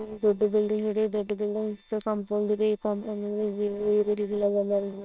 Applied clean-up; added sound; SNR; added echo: neural separator model SepFormer WHAM!.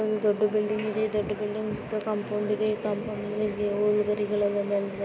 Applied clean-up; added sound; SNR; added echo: none; none; none; none.